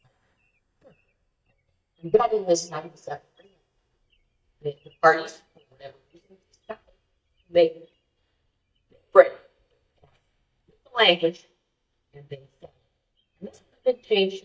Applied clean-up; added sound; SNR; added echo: neural mask model DeepFilterNet 3.